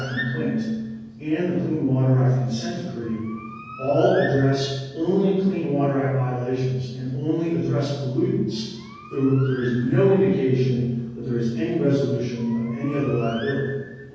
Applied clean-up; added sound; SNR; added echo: none; Bird; 19 dB; reverberation time 1.3 s.